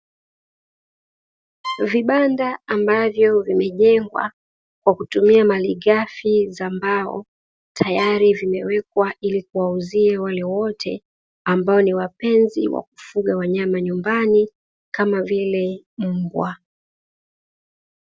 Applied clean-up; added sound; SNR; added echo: none; Bowed string instrument; 15 dB; none.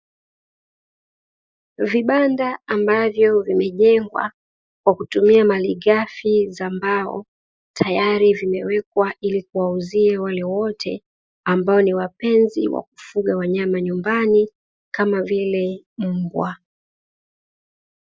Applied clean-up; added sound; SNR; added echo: neural mask model Resemble Enhance denoiser.